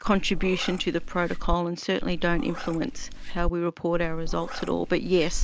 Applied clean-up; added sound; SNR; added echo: none; Meow; 2 dB; none.